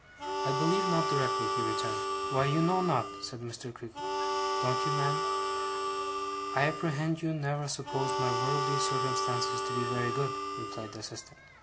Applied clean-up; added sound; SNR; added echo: none; Harmonica; -1 dB; none.